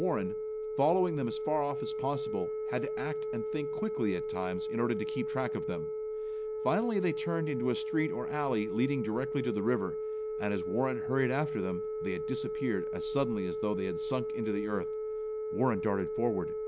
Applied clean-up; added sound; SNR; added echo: none; Telephone; 2 dB; none.